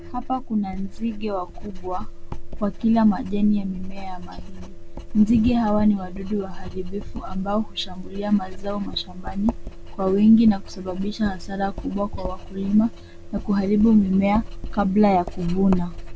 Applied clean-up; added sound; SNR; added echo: none; Writing; 8 dB; none.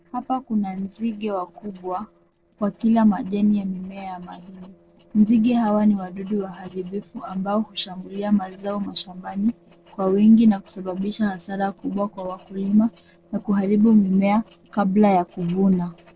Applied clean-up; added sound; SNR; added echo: neural separator model SepFormer DNS4.